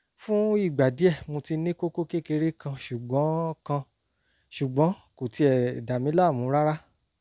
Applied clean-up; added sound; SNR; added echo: none; none; none; none.